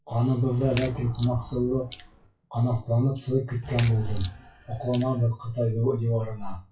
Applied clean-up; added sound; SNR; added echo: classical method WPE with log-MMSE.